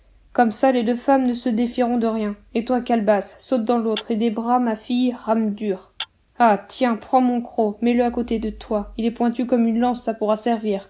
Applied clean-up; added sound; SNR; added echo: none; Tap / Glass; 18 dB; none.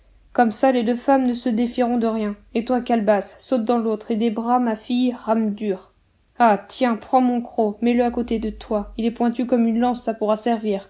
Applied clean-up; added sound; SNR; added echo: none; none; none; none.